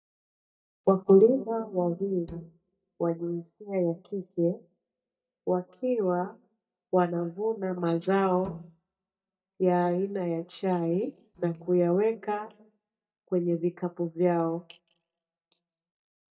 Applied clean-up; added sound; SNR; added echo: neural mask model DeepFilterNet 3.